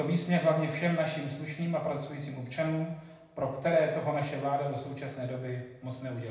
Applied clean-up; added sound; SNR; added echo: none; none; none; reverberation time 0.8 s.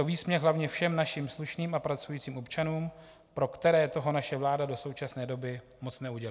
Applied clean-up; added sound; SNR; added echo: none; none; none; none.